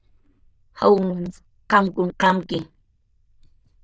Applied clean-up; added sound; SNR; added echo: neural diffusion model UNIVERSE++.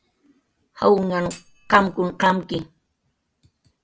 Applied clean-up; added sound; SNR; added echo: none; Thump, thud; 20 dB; none.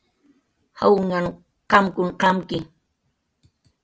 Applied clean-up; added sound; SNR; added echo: none; none; none; none.